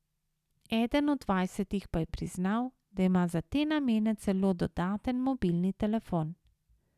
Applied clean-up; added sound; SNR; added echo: none; none; none; none.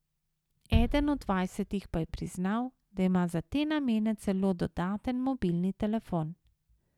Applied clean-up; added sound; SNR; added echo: none; Bass drum; 6 dB; none.